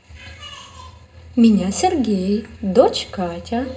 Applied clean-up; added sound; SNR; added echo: none; none; none; reverberation time 0.2 s.